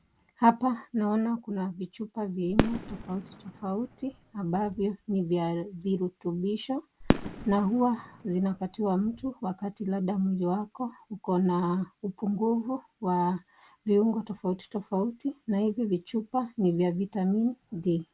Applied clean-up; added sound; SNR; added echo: none; Fireworks; 5 dB; none.